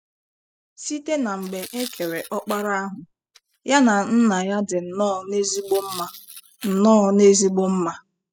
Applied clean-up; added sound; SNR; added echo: classical method spectral subtraction.